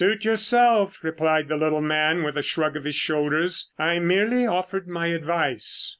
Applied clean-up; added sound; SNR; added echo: none; none; none; none.